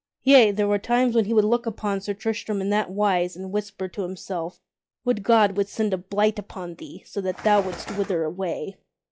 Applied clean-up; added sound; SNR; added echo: classical method log-MMSE.